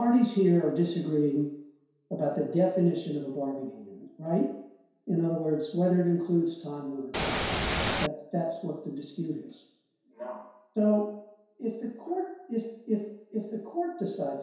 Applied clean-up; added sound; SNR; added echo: none; Ocean / Boat, Water vehicle; -1 dB; reverberation time 0.7 s.